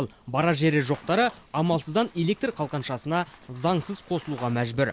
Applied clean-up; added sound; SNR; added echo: none; none; none; none.